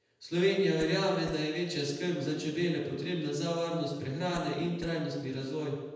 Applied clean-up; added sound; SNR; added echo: none; Cough; 20 dB; reverberation time 1.0 s.